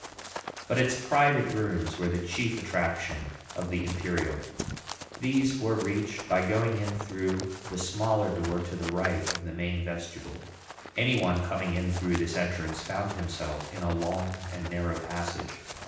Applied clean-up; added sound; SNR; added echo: none; Run; 12 dB; reverberation time 0.9 s.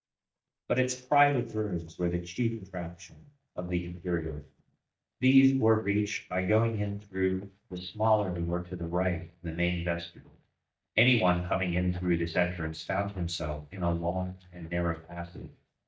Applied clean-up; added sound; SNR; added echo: neural mask model DeepFilterNet 3.